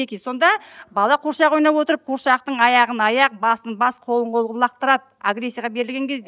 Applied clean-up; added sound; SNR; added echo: none; none; none; none.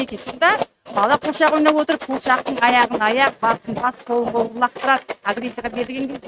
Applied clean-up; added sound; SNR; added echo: neural mask model RNNoise.